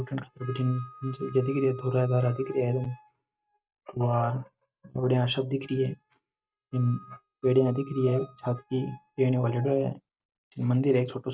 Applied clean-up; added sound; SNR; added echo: neural mask model RNNoise.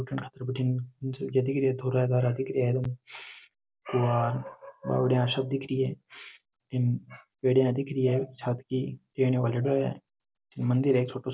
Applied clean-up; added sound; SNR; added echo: none; none; none; none.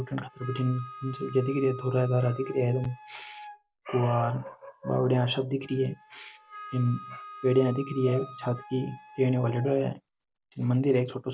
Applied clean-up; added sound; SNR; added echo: none; Wind instrument, woodwind instrument; 18 dB; none.